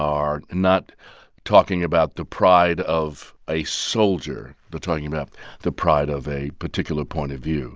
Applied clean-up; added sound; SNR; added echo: none; none; none; none.